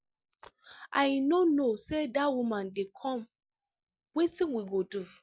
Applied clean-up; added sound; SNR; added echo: none; none; none; none.